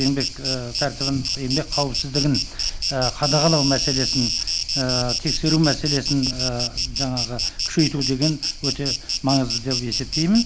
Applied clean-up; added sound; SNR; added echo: none; Insect; 2 dB; none.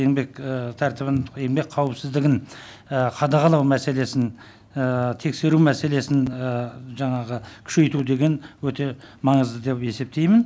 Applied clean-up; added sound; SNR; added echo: none; none; none; none.